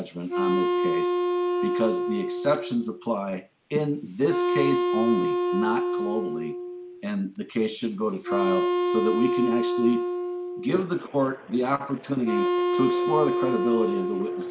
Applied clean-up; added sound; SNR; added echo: none; Wind instrument, woodwind instrument; -1 dB; none.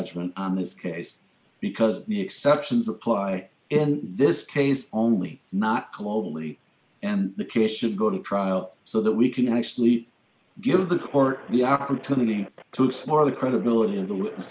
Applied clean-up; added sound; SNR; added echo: none; none; none; none.